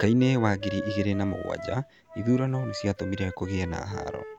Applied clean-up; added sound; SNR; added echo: none; Wind instrument, woodwind instrument; 12 dB; none.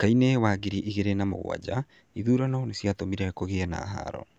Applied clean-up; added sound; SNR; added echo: none; none; none; none.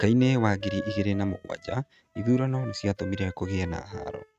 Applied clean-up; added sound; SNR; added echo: neural mask model RNNoise.